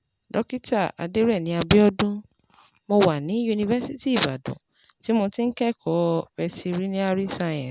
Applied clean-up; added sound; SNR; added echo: none; none; none; none.